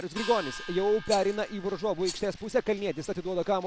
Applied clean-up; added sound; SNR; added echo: none; Rattle + Gong; 13 dB; none.